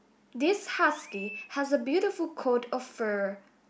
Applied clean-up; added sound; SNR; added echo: none; Chirp, tweet; 16 dB; none.